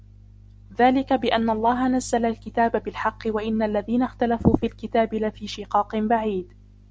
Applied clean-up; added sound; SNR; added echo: none; none; none; none.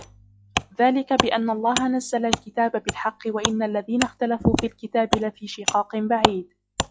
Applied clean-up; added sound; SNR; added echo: classical method log-MMSE.